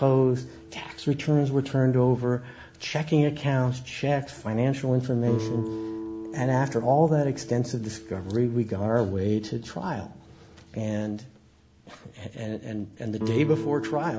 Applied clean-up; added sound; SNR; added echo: none; Guitar; 13 dB; none.